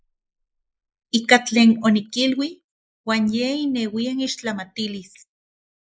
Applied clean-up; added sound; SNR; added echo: neural mask model Resemble Enhance denoiser.